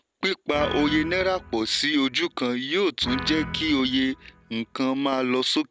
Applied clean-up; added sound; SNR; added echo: none; Guitar; 13 dB; none.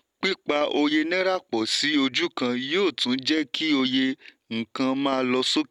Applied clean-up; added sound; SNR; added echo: none; none; none; none.